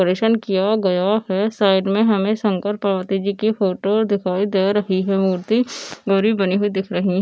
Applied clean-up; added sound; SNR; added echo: none; none; none; none.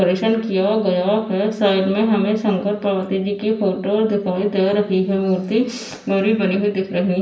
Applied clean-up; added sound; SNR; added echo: none; none; none; reverberation time 0.9 s.